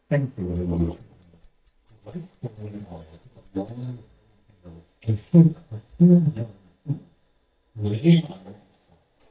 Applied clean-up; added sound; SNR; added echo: neural mask model DeepFilterNet 3.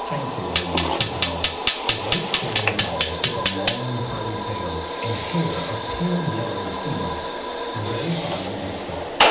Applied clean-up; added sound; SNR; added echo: none; Fire; -3 dB; reverberation time 0.6 s.